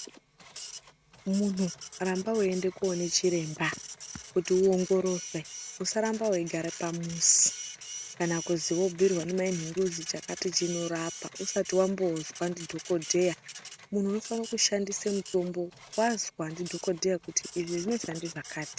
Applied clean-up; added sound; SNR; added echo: none; Printer; 14 dB; none.